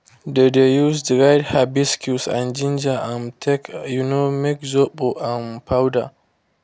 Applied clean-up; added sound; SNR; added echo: none; none; none; none.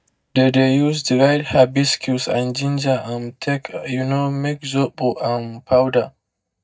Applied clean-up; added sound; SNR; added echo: neural mask model DeepFilterNet 3.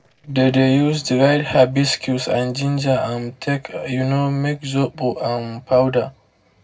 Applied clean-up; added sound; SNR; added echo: neural separator model SepFormer DNS4.